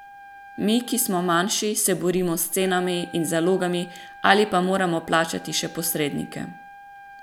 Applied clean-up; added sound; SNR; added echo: none; Trumpet; 20 dB; none.